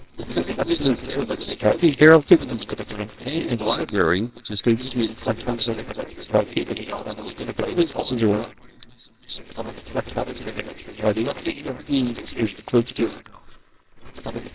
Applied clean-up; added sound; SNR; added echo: neural separator model SepFormer WHAMR!.